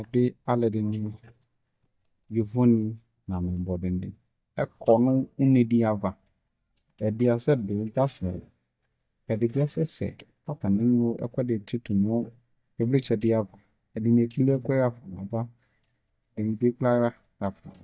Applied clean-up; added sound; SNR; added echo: neural mask model DeepFilterNet 3.